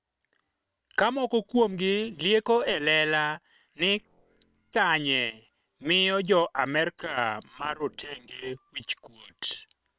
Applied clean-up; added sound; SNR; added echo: neural separator model SepFormer WHAM!.